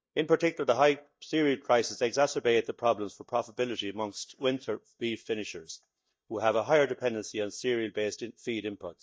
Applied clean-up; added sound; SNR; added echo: neural mask model DeepFilterNet 3.